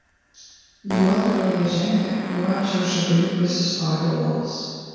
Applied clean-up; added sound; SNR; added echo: none; Fart; 14 dB; reverberation time 2.0 s.